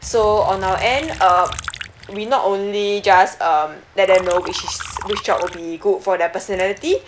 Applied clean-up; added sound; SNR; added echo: none; Liquid; 15 dB; none.